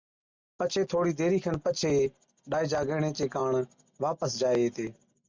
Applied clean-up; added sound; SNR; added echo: none; none; none; none.